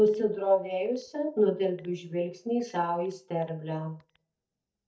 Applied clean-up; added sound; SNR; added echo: neural mask model DeepFilterNet 3.